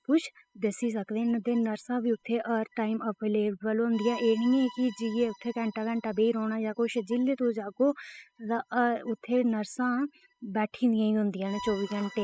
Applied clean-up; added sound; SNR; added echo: classical method spectral subtraction.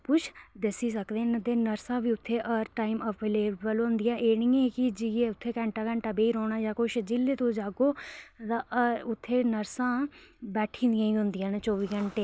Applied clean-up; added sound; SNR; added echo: none; none; none; none.